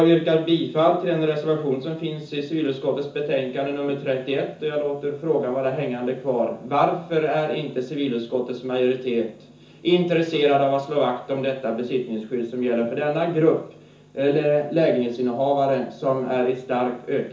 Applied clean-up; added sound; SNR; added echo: none; none; none; reverberation time 0.6 s.